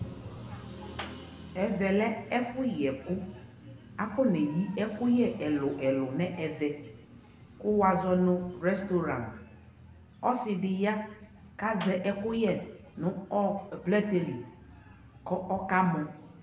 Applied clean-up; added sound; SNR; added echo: none; Clapping; 17 dB; reverberation time 0.7 s.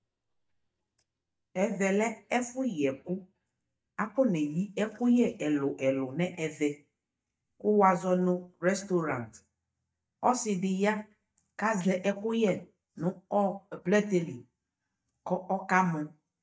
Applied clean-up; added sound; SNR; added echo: neural mask model DeepFilterNet 3.